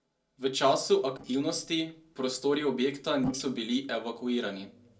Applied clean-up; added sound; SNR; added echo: neural separator model SepFormer DNS4.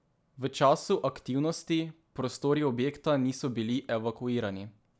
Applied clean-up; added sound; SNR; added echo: none; none; none; none.